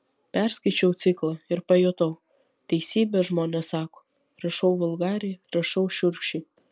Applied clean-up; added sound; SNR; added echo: none; none; none; none.